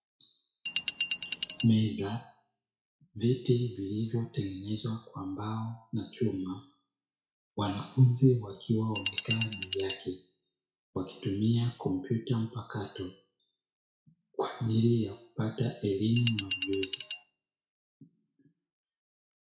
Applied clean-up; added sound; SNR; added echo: classical method WPE with log-MMSE.